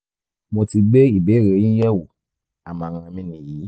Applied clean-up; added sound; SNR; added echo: none; none; none; none.